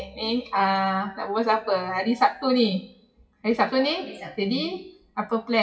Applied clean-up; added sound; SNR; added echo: classical method WPE with log-MMSE.